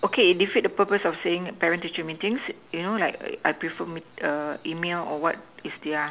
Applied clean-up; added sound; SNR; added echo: none; none; none; none.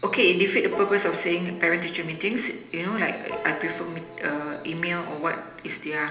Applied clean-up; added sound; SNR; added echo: none; Piano; 15 dB; reverberation time 1.0 s.